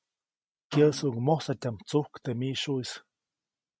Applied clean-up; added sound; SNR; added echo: neural mask model RNNoise.